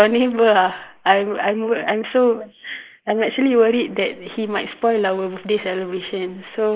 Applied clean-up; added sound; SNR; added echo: neural mask model Resemble Enhance denoiser.